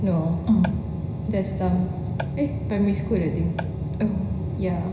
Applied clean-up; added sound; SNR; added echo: none; Marimba, xylophone; 10 dB; reverberation time 0.4 s.